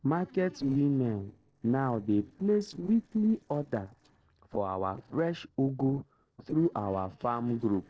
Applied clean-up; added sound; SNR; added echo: neural separator model SepFormer DNS4.